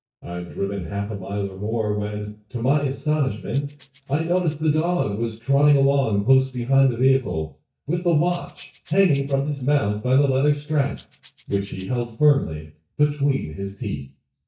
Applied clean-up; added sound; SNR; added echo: neural mask model DeepFilterNet 3.